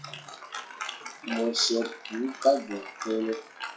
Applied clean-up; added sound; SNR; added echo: classical method WPE with log-MMSE.